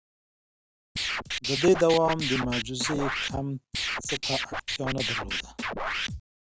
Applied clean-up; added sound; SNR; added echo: none; Scratching (performance technique); 2 dB; none.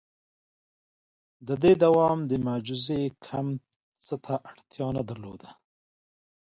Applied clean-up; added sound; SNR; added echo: none; none; none; none.